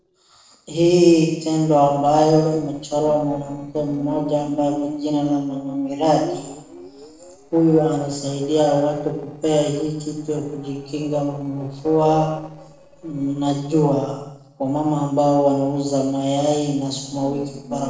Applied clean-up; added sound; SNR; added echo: neural separator model SepFormer DNS4.